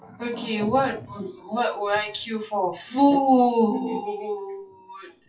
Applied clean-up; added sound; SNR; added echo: classical method WPE with log-MMSE.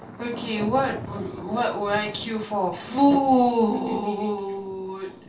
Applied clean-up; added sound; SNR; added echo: none; Thunder; 16 dB; reverberation time 0.3 s.